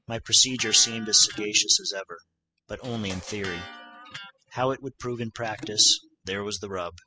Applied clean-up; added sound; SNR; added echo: classical method spectral subtraction.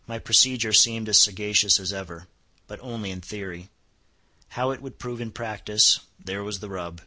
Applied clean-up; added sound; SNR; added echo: none; none; none; none.